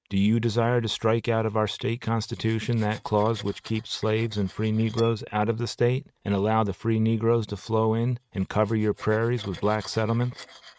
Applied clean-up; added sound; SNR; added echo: neural mask model RNNoise.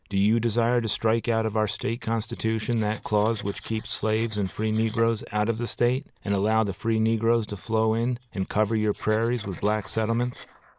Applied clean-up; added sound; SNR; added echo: neural mask model Resemble Enhance denoiser.